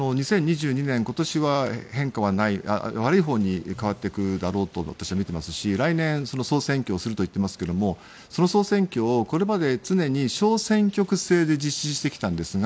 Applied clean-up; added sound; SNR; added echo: none; none; none; none.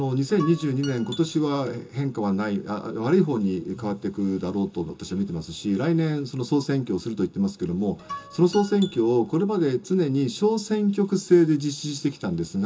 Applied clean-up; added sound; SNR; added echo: none; Guitar; 17 dB; reverberation time 0.2 s.